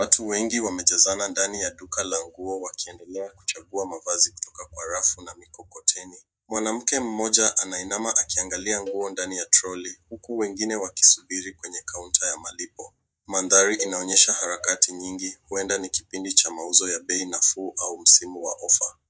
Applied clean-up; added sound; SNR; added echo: neural mask model DeepFilterNet 3.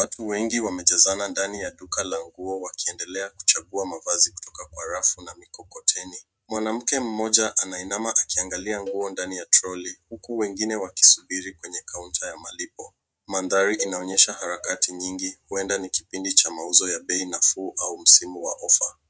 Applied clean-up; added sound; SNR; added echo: neural mask model RNNoise.